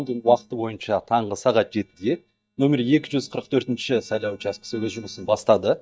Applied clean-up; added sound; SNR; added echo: neural mask model DeepFilterNet 3.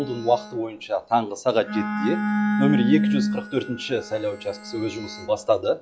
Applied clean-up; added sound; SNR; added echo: classical method log-MMSE.